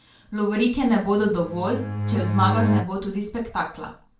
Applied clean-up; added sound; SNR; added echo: none; Bowed string instrument; 1 dB; reverberation time 0.3 s.